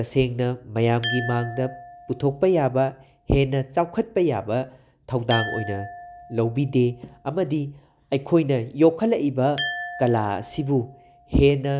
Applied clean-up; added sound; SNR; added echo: none; Glass; 14 dB; none.